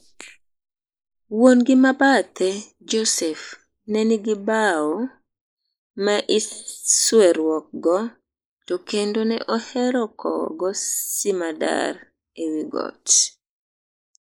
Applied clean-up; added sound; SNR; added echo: neural mask model Resemble Enhance denoiser.